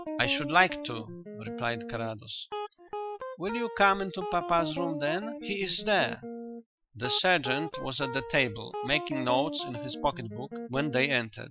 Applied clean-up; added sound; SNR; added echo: classical method Wiener filter.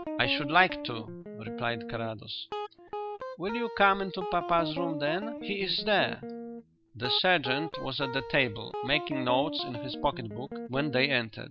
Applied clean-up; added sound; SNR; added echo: none; Guitar; 8 dB; none.